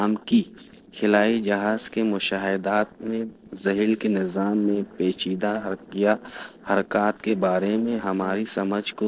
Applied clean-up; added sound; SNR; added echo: neural separator model SepFormer DNS4.